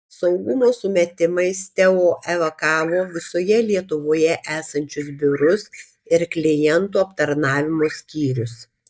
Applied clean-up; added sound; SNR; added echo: neural mask model DeepFilterNet 3.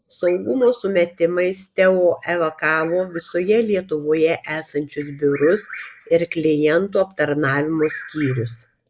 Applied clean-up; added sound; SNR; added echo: neural mask model Resemble Enhance denoiser.